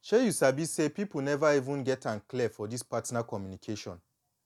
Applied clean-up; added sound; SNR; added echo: none; none; none; none.